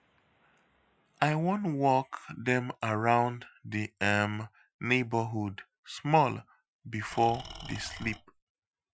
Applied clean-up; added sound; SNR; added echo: classical method Wiener filter.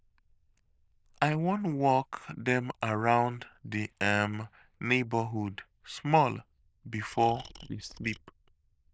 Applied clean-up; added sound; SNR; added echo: neural diffusion model UNIVERSE++.